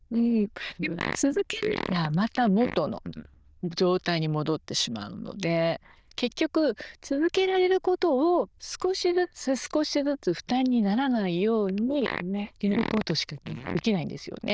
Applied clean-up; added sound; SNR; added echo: neural diffusion model UNIVERSE++.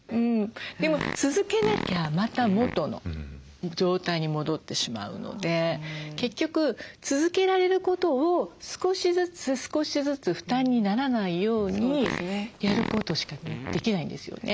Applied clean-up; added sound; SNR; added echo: none; Fart; 8 dB; none.